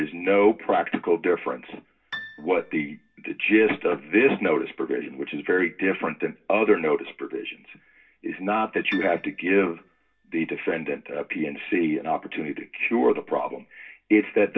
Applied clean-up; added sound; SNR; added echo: none; Piano; 18 dB; reverberation time 0.2 s.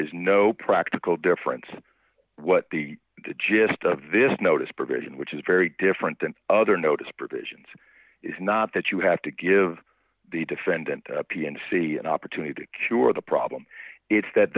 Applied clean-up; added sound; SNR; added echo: none; none; none; none.